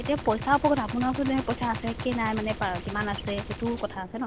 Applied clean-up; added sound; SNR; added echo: none; Gunshot, gunfire; 8 dB; none.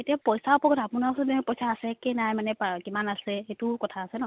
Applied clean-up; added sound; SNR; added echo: none; none; none; none.